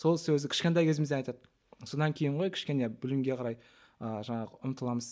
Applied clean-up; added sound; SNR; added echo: none; none; none; none.